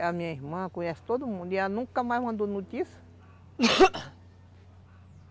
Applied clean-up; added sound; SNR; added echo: none; none; none; none.